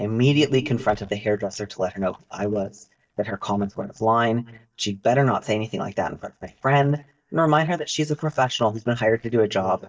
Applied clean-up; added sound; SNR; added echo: neural mask model DeepFilterNet 3.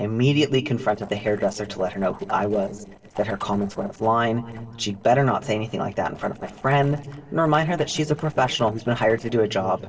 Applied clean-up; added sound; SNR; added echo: neural separator model SepFormer DNS4.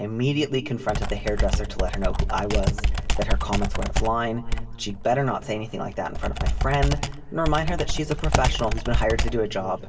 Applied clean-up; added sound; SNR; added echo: none; Computer keyboard; -2 dB; reverberation time 3.0 s.